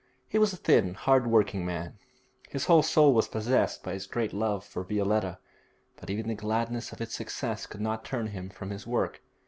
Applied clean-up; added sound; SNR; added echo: none; none; none; none.